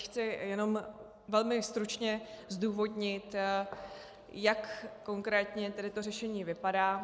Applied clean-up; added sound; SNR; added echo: none; none; none; none.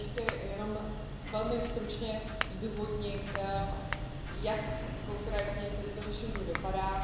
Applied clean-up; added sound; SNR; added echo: none; Crack / Crackle; 0 dB; reverberation time 1.0 s.